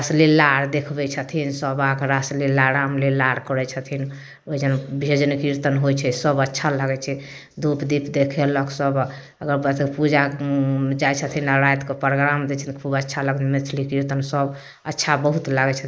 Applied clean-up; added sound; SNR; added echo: neural mask model Resemble Enhance denoiser.